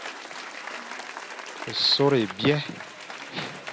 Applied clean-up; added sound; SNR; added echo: none; Applause / Cheering; 10 dB; none.